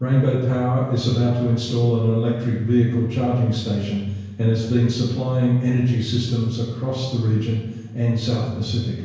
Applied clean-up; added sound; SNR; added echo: none; none; none; reverberation time 1.0 s.